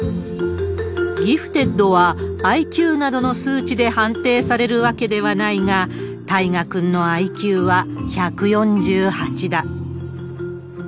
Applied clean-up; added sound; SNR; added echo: none; none; none; none.